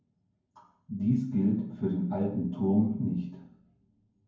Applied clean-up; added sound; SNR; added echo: none; none; none; reverberation time 0.9 s.